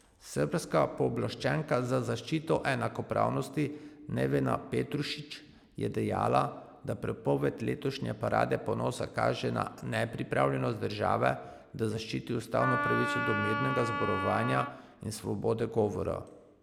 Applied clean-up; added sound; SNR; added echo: none; Wind instrument, woodwind instrument; 2 dB; none.